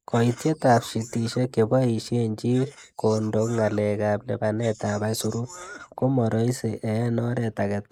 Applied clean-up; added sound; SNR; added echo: neural mask model Resemble Enhance denoiser.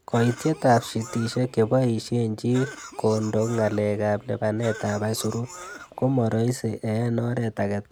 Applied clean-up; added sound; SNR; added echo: none; Cough; 17 dB; none.